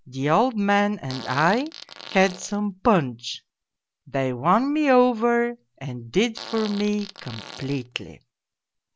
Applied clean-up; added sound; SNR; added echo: none; Fart; 16 dB; none.